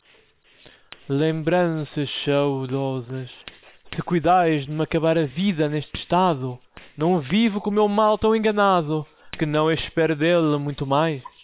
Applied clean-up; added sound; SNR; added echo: neural separator model SepFormer WHAM!.